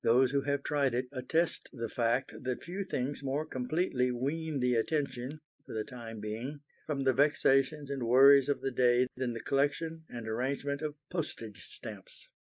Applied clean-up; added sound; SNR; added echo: neural mask model Resemble Enhance denoiser.